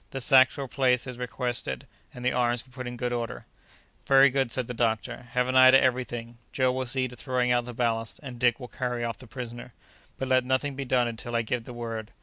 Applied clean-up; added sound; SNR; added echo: none; none; none; none.